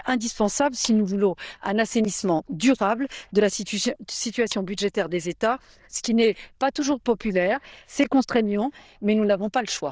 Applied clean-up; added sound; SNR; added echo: neural diffusion model UNIVERSE++.